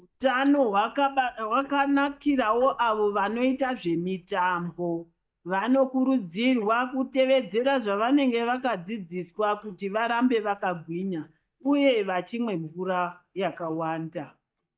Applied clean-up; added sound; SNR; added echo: neural mask model DeepFilterNet 3.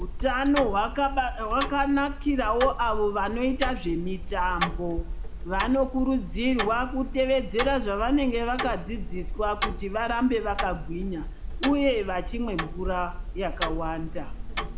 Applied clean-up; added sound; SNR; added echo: none; Tick-tock; 5 dB; reverberation time 1.8 s.